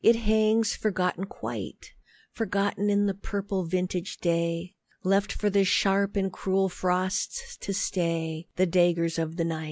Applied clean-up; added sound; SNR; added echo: none; none; none; none.